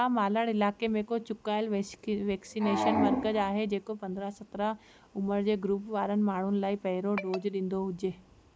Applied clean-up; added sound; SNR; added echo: none; none; none; none.